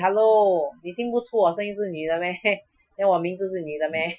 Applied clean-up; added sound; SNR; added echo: classical method Wiener filter.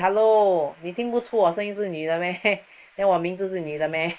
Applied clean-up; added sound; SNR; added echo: neural mask model Resemble Enhance denoiser.